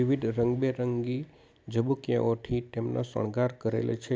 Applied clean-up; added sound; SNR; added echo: none; none; none; none.